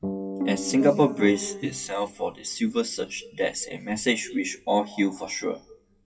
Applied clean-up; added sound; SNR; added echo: classical method WPE with log-MMSE.